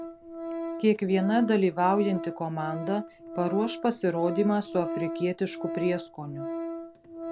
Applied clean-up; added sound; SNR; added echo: none; Organ; 8 dB; none.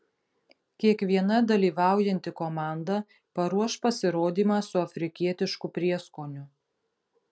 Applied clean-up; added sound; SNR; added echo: none; none; none; none.